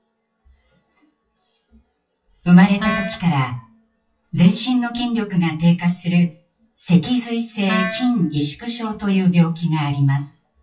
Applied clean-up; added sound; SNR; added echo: classical method WPE with log-MMSE.